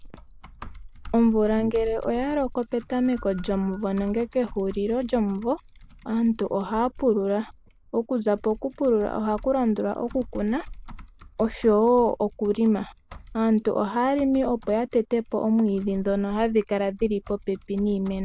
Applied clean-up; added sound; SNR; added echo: none; Typing; 17 dB; none.